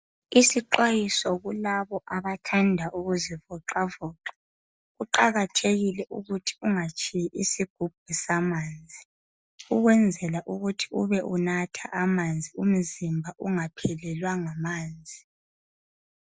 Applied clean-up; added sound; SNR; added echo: none; none; none; none.